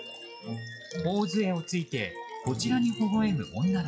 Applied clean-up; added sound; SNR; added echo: classical method log-MMSE.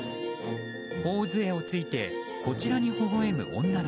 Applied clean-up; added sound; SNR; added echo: none; none; none; none.